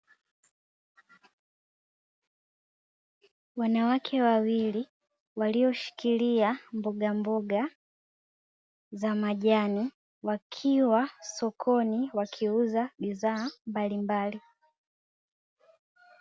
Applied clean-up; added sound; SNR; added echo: none; none; none; none.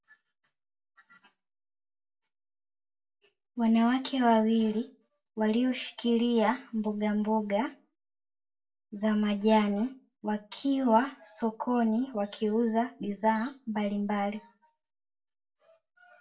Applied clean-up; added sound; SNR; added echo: none; none; none; reverberation time 0.2 s.